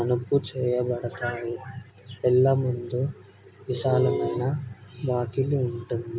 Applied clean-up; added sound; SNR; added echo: none; none; none; none.